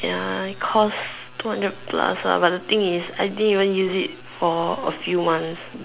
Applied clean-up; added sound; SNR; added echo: none; none; none; none.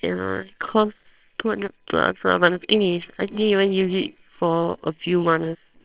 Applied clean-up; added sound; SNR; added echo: neural separator model SepFormer WHAMR!.